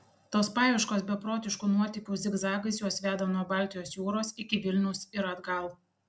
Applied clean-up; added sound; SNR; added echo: none; none; none; none.